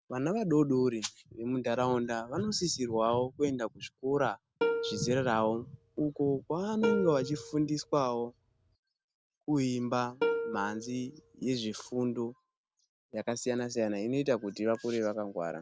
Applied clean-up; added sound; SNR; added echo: none; Plucked string instrument; 5 dB; none.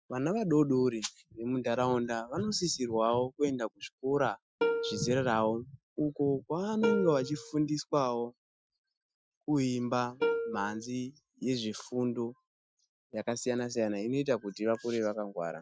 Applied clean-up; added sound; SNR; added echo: classical method Wiener filter.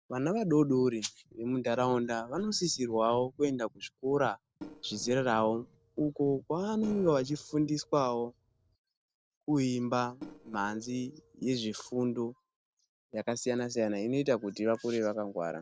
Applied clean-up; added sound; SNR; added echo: neural separator model SepFormer DNS4.